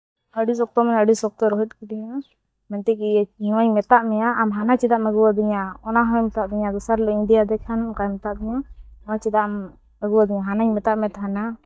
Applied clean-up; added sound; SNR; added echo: neural mask model DeepFilterNet 3.